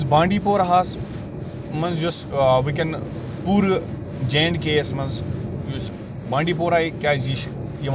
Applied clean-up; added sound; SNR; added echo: none; none; none; none.